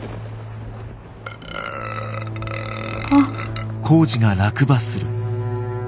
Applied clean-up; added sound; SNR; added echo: none; Burping, eructation; 11 dB; none.